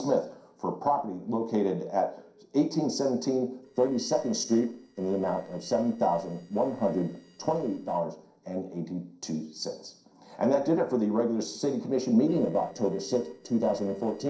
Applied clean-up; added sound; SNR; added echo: neural separator model SepFormer DNS4.